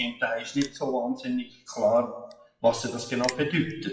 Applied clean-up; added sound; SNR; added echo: classical method WPE with log-MMSE.